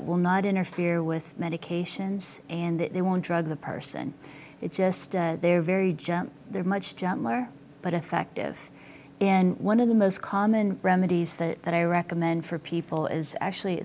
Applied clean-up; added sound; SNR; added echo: none; none; none; none.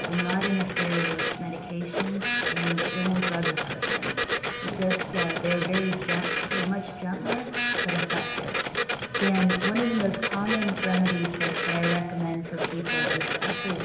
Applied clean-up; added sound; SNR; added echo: none; Printer; 0 dB; reverberation time 0.8 s.